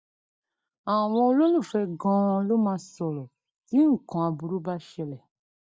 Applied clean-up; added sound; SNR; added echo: neural mask model DeepFilterNet 3.